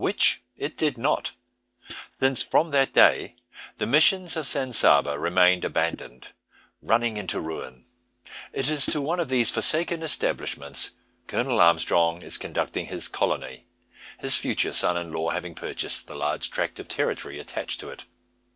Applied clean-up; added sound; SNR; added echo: neural mask model DeepFilterNet 3.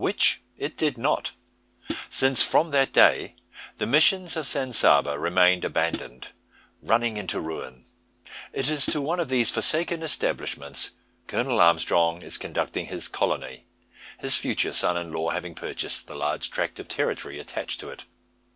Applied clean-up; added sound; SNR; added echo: none; Hi-hat; 7 dB; none.